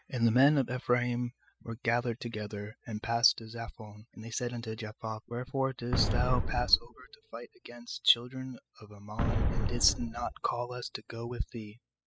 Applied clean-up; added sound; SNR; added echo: classical method spectral subtraction.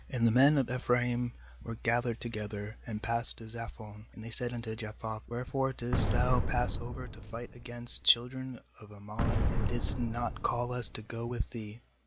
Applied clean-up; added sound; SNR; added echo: none; Boom; 0 dB; none.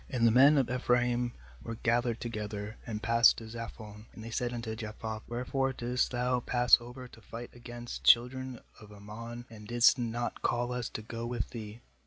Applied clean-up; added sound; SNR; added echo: none; none; none; none.